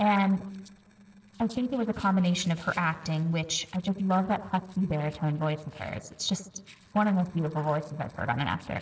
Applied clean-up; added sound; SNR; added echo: neural separator model SepFormer DNS4.